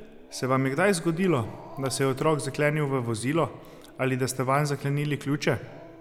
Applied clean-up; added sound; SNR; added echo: none; Growling; 20 dB; none.